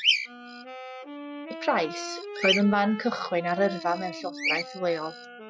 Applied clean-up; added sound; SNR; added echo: classical method Wiener filter.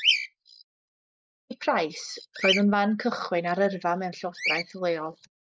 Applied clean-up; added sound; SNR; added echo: neural mask model Resemble Enhance denoiser.